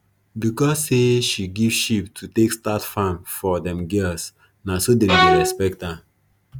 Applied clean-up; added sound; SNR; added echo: none; Bowed string instrument; -4 dB; none.